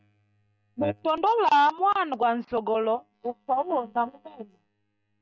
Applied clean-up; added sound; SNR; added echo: neural mask model DeepFilterNet 3.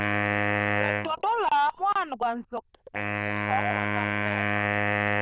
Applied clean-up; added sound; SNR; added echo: neural diffusion model UNIVERSE++.